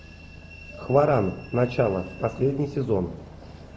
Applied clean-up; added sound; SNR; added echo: none; Train; 20 dB; none.